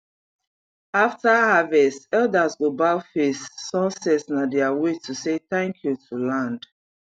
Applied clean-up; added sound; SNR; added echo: none; none; none; none.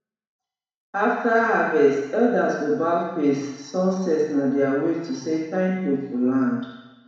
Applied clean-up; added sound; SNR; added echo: none; none; none; reverberation time 1.1 s.